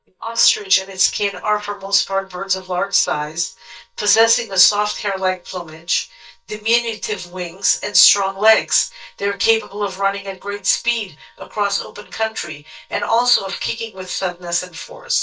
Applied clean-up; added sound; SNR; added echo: neural mask model DeepFilterNet 3.